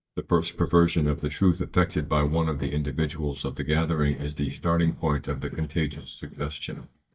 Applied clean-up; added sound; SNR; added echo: neural mask model DeepFilterNet 3.